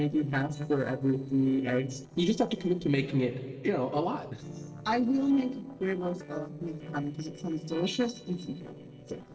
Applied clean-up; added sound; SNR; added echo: neural separator model SepFormer DNS4.